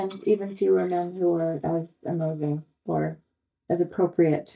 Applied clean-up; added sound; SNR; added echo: neural mask model DeepFilterNet 3.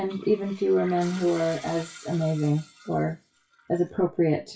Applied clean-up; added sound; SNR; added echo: classical method WPE with log-MMSE.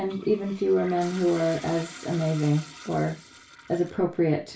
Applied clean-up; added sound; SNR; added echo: none; Toilet flush; 18 dB; reverberation time 0.3 s.